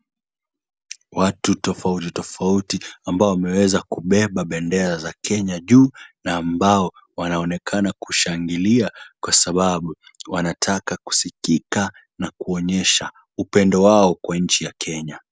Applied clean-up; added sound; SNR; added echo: none; none; none; none.